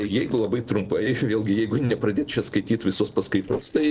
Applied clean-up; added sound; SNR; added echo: neural separator model SepFormer DNS4.